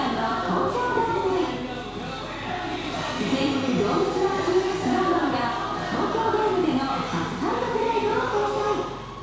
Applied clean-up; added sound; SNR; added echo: none; Engine; 19 dB; reverberation time 1.1 s.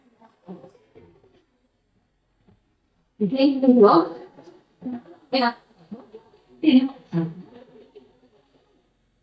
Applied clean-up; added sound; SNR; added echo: neural mask model DeepFilterNet 3.